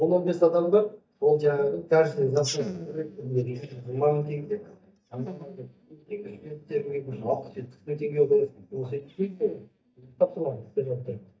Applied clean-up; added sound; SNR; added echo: neural mask model DeepFilterNet 3.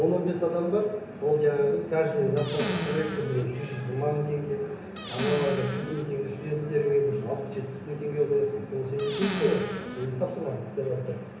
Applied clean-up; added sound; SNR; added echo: none; Squeak / Cupboard open or close; 3 dB; reverberation time 0.8 s.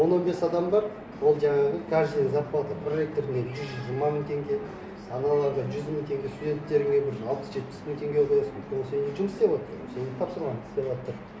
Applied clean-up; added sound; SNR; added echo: none; none; none; none.